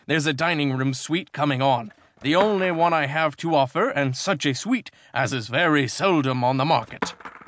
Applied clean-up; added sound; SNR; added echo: none; Skateboard; 19 dB; none.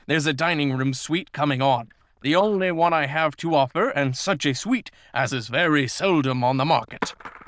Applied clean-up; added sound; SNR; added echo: neural diffusion model UNIVERSE++.